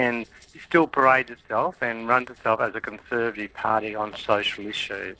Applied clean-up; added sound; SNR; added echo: neural separator model SepFormer DNS4.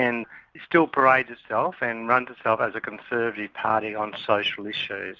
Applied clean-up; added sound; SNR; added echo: none; none; none; none.